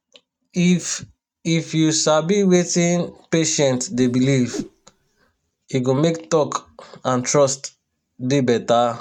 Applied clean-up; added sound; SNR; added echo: neural mask model RNNoise.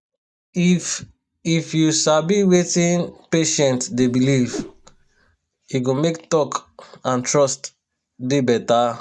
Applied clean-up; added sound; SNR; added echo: neural mask model DeepFilterNet 3.